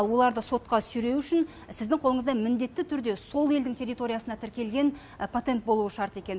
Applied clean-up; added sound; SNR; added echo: none; none; none; none.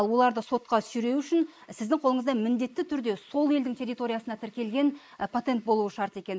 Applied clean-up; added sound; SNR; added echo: neural mask model Resemble Enhance denoiser.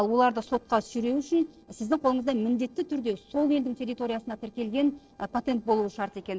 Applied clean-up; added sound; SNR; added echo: neural separator model SepFormer DNS4.